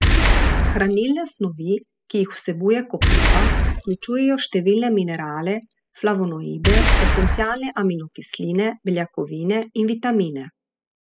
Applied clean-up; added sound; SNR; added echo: classical method spectral subtraction.